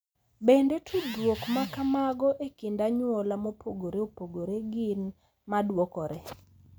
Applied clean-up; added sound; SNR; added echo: none; none; none; none.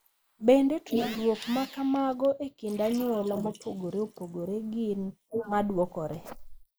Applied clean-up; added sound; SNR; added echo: neural mask model Resemble Enhance denoiser.